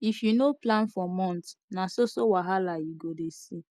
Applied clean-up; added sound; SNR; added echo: none; none; none; none.